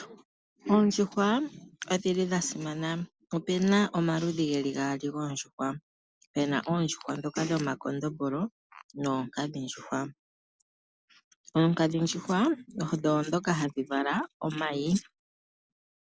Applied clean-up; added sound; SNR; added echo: none; none; none; none.